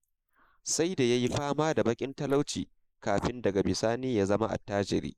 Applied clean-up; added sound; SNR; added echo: neural mask model Resemble Enhance denoiser.